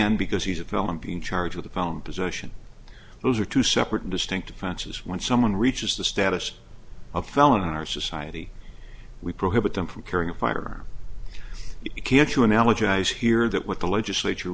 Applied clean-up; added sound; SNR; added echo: none; none; none; none.